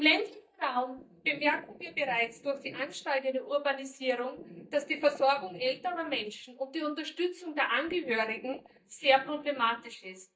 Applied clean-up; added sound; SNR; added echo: neural mask model DeepFilterNet 3.